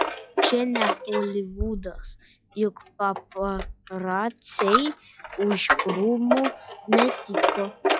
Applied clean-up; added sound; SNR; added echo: classical method log-MMSE.